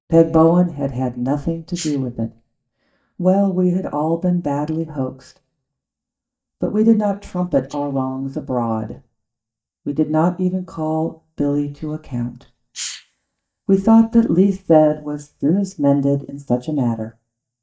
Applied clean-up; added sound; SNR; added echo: neural mask model DeepFilterNet 3.